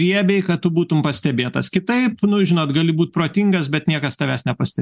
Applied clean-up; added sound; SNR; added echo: none; none; none; none.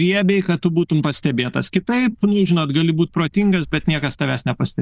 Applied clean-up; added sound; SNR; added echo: neural diffusion model UNIVERSE++.